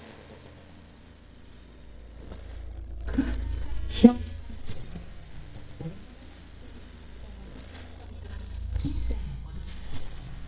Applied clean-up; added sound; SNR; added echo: neural mask model DeepFilterNet 3.